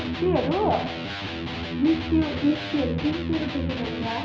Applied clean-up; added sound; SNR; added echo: none; Electric guitar; 3 dB; reverberation time 0.7 s.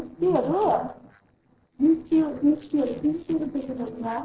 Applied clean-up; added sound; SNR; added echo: neural separator model SepFormer DNS4.